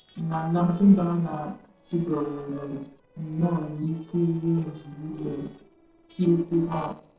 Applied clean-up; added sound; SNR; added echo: neural separator model SepFormer DNS4.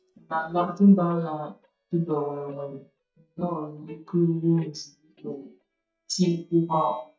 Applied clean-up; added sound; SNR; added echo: neural mask model DeepFilterNet 3.